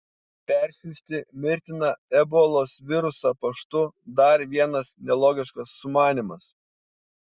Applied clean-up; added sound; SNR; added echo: none; none; none; none.